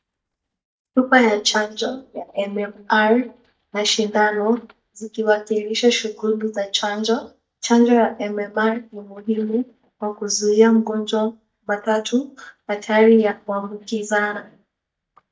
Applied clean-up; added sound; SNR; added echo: neural mask model DeepFilterNet 3.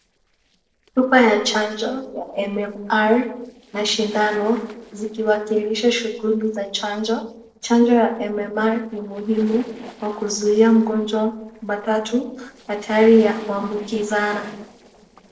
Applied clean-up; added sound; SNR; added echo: neural separator model SepFormer DNS4.